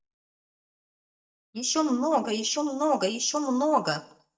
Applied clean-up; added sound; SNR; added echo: neural mask model DeepFilterNet 3.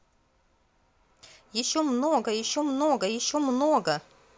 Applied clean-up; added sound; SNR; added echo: none; none; none; none.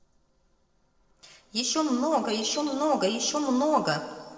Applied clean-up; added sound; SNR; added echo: neural separator model SepFormer DNS4.